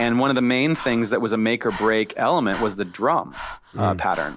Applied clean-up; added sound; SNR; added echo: none; Breathing; 17 dB; none.